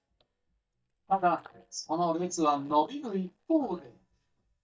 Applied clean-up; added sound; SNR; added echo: neural mask model DeepFilterNet 3.